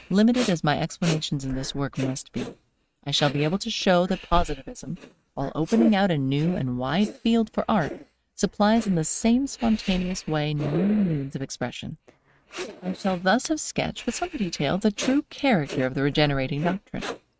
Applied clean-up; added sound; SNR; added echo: neural mask model RNNoise.